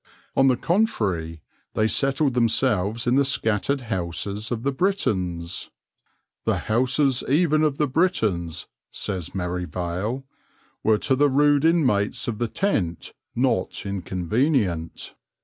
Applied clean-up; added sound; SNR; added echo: none; none; none; none.